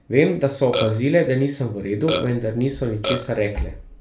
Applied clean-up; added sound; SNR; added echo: none; Burping, eructation; 4 dB; reverberation time 0.3 s.